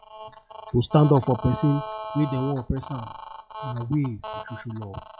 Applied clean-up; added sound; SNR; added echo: classical method log-MMSE.